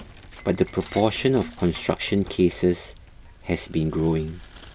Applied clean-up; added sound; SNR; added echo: none; Shatter; 18 dB; none.